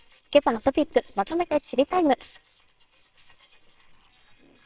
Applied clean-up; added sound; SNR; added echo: neural separator model SepFormer WHAMR!.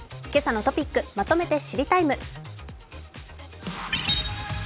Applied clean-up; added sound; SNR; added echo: none; none; none; none.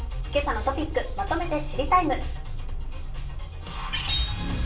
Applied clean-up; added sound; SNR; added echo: none; Sliding door; 4 dB; reverberation time 0.3 s.